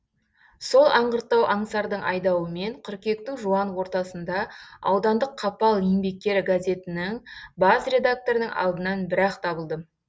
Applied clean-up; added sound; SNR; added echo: none; none; none; none.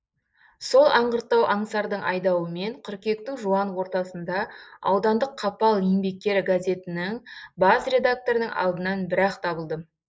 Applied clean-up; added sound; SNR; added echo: neural mask model Resemble Enhance denoiser.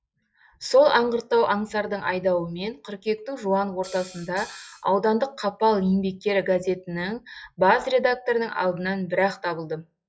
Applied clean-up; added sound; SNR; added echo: classical method log-MMSE.